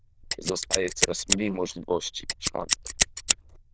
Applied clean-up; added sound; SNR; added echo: neural diffusion model UNIVERSE++.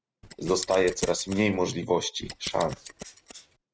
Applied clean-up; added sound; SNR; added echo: neural mask model RNNoise.